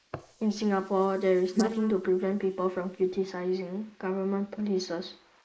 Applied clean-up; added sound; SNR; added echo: neural mask model Resemble Enhance denoiser.